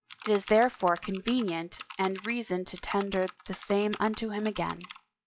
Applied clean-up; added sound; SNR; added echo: classical method log-MMSE.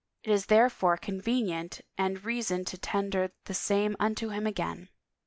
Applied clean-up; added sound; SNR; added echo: none; none; none; none.